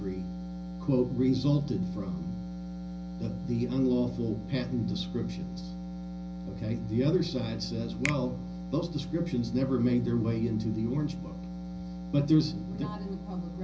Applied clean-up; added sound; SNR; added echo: none; Finger snapping; 14 dB; reverberation time 0.5 s.